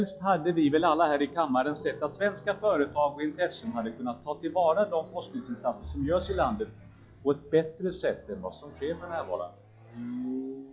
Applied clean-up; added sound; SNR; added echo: classical method log-MMSE.